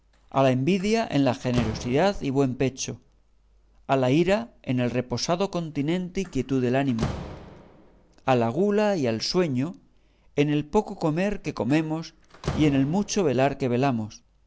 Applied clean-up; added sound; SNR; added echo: none; Slam; 16 dB; none.